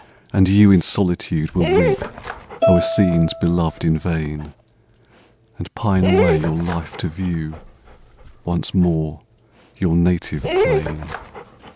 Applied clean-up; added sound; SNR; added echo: none; Bowed string instrument + Dog; 5 dB; none.